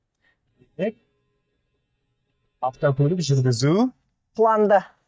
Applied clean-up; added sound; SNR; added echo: neural mask model DeepFilterNet 3.